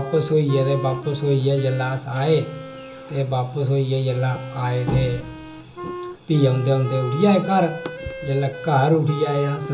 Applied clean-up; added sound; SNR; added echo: none; Wind instrument, woodwind instrument; 13 dB; reverberation time 0.2 s.